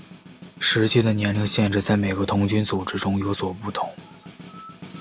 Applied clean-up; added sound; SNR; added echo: none; Snare drum; 19 dB; none.